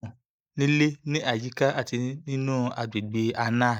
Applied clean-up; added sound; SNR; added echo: neural mask model Resemble Enhance denoiser.